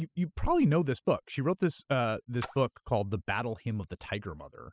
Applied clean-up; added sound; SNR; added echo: classical method spectral subtraction.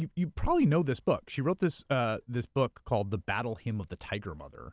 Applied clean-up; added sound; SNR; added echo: none; none; none; none.